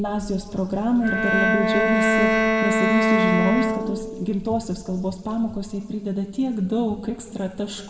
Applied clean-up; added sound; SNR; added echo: none; Bowed string instrument; -3 dB; reverberation time 1.4 s.